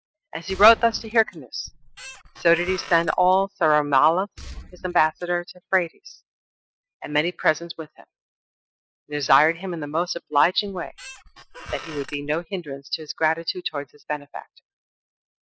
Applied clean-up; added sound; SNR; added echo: classical method spectral subtraction.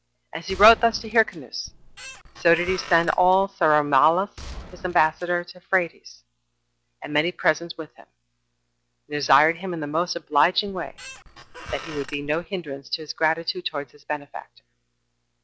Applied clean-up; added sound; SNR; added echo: none; Gunshot, gunfire + Squeak; 15 dB; none.